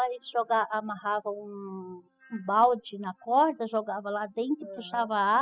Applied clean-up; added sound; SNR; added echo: classical method spectral subtraction.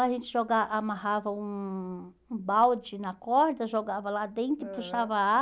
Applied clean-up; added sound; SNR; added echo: none; none; none; none.